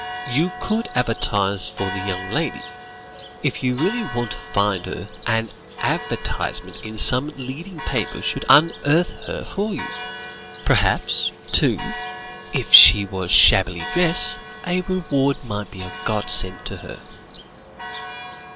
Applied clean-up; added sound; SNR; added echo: none; Church bell; 13 dB; none.